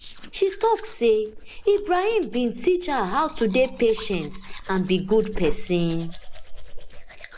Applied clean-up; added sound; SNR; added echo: none; Domestic sounds, home sounds; 8 dB; none.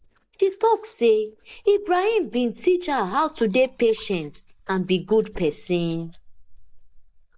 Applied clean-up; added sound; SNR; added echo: neural mask model DeepFilterNet 3.